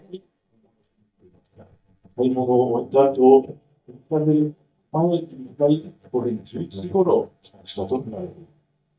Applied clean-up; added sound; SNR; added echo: neural mask model DeepFilterNet 3.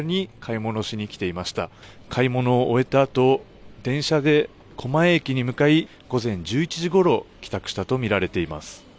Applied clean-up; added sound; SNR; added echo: none; none; none; none.